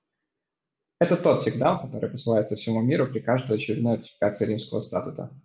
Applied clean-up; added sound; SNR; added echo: none; none; none; none.